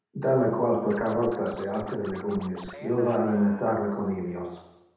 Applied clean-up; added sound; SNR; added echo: none; Scratching (performance technique); 18 dB; reverberation time 0.9 s.